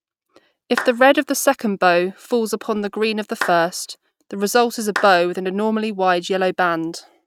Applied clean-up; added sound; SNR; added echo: neural mask model RNNoise.